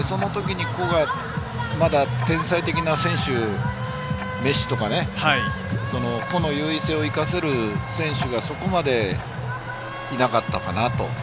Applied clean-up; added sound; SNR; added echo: none; Tick-tock; 16 dB; none.